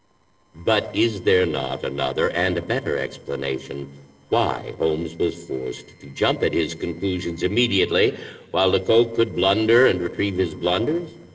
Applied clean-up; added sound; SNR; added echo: neural separator model SepFormer DNS4.